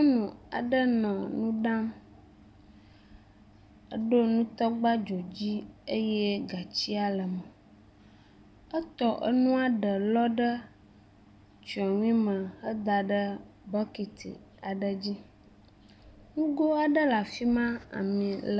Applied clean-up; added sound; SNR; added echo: none; none; none; none.